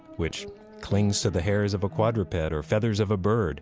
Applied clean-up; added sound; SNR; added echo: none; none; none; none.